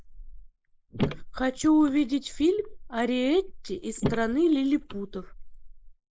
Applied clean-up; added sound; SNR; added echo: neural mask model Resemble Enhance denoiser.